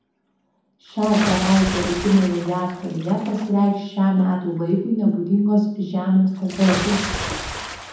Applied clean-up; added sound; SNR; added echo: none; Bathtub (filling or washing) / Splash, splatter; 10 dB; reverberation time 1.2 s.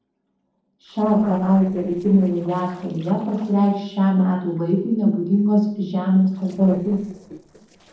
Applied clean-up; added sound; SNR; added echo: neural separator model SepFormer DNS4.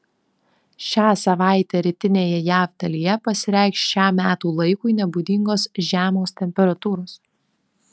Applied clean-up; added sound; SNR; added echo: none; none; none; none.